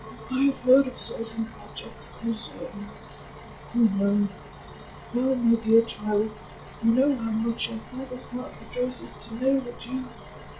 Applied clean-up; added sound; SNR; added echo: classical method log-MMSE.